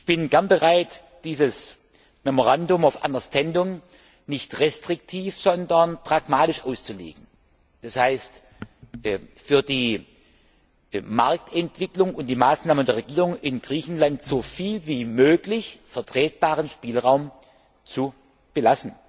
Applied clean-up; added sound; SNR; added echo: none; none; none; none.